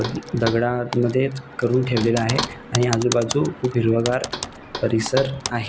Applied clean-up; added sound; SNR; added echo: none; Typing + Knock; 10 dB; none.